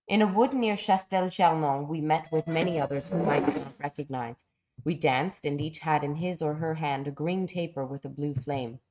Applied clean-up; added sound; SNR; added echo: neural mask model RNNoise.